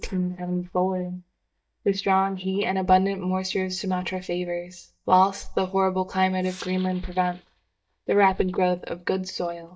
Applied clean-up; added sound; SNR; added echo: neural mask model DeepFilterNet 3.